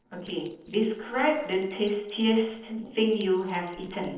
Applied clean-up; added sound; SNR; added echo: neural separator model SepFormer DNS4.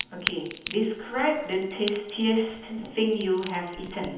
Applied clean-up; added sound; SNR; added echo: none; Crack; 12 dB; reverberation time 1.3 s.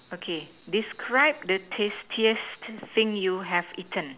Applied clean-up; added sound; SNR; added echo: none; none; none; none.